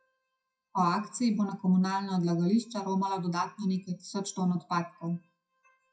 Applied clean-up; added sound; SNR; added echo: classical method WPE with log-MMSE.